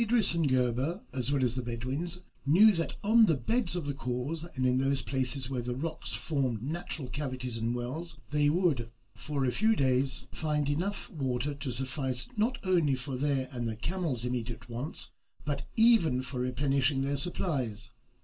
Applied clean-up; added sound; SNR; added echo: none; none; none; reverberation time 0.2 s.